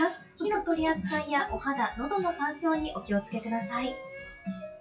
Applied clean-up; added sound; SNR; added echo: classical method WPE with log-MMSE.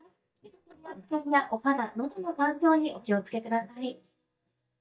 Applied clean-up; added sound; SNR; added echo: neural mask model DeepFilterNet 3.